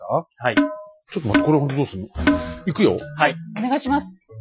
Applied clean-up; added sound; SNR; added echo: classical method Wiener filter.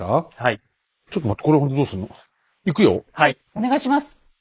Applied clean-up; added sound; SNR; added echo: neural mask model Resemble Enhance denoiser.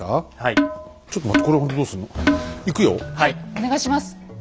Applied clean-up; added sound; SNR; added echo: none; Percussion; 1 dB; none.